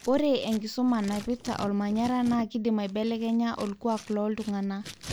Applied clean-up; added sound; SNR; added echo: none; Scissors; 17 dB; none.